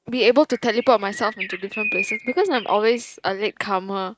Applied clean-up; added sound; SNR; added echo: neural mask model RNNoise.